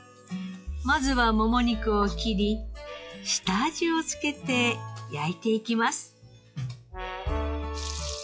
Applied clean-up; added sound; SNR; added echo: classical method log-MMSE.